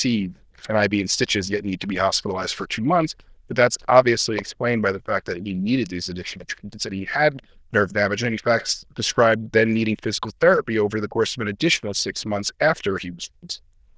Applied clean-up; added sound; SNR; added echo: neural diffusion model UNIVERSE++.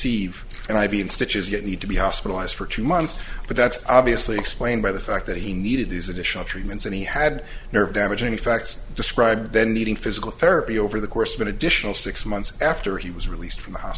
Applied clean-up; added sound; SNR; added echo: none; none; none; none.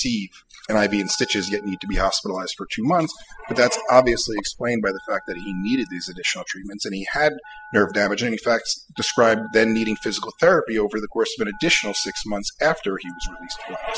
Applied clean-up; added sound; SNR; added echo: classical method spectral subtraction.